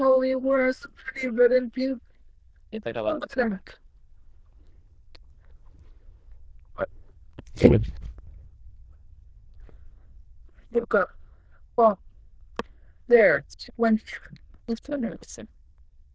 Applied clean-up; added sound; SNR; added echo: neural diffusion model UNIVERSE++.